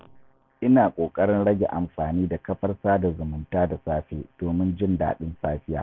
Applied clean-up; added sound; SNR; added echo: none; none; none; none.